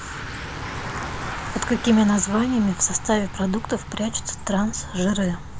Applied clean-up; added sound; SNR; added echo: none; Bicycle; 9 dB; none.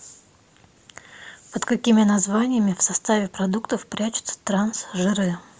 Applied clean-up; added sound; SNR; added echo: none; none; none; none.